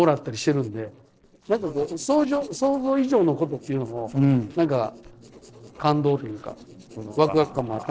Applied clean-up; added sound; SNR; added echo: neural separator model SepFormer DNS4.